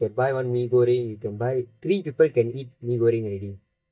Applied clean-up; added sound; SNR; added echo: neural mask model DeepFilterNet 3.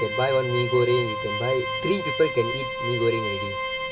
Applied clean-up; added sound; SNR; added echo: none; Organ; 4 dB; none.